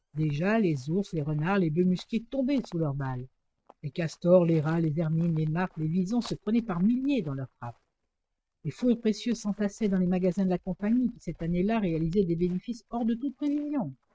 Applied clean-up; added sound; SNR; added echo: neural mask model RNNoise.